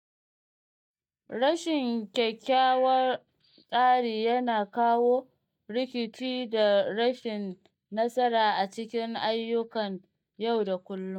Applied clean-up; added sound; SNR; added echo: neural mask model DeepFilterNet 3.